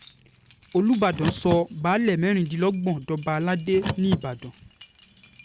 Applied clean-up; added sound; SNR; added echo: none; Car + Keys jangling; 9 dB; none.